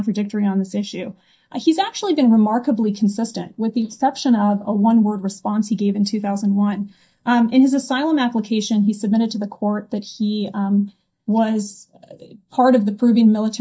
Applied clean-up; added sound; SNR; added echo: neural mask model DeepFilterNet 3.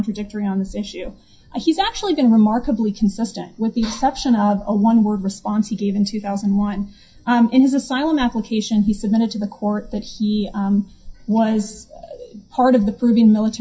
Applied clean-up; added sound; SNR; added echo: classical method WPE with log-MMSE.